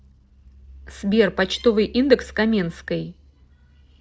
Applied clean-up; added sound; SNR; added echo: neural separator model SepFormer DNS4.